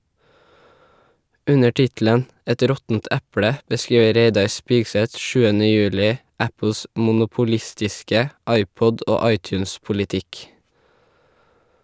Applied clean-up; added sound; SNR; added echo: none; none; none; none.